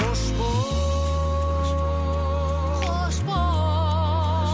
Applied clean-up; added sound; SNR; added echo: none; none; none; none.